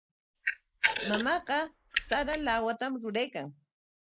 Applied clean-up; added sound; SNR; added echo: neural mask model Resemble Enhance denoiser.